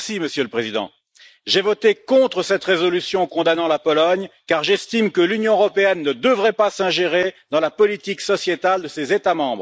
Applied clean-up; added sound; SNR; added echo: neural mask model Resemble Enhance denoiser.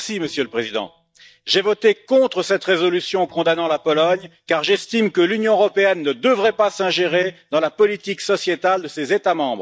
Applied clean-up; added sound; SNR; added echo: neural mask model DeepFilterNet 3.